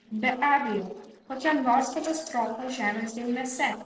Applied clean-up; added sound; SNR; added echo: neural separator model SepFormer DNS4.